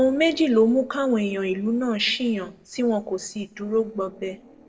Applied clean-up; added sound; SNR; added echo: neural separator model SepFormer DNS4.